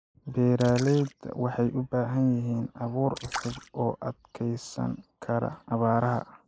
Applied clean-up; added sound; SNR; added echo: neural mask model Resemble Enhance denoiser.